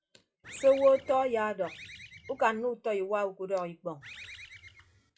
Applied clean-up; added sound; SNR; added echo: classical method WPE with log-MMSE.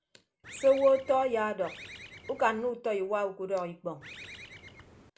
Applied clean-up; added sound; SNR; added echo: none; Bird; 18 dB; reverberation time 0.2 s.